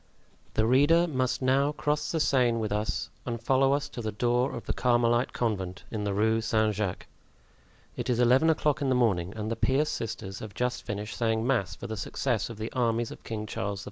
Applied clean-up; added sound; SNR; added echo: none; none; none; none.